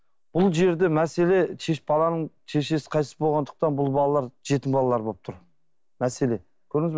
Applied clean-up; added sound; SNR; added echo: none; none; none; none.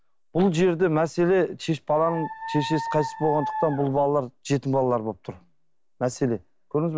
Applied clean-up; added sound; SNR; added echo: none; Dog; 8 dB; none.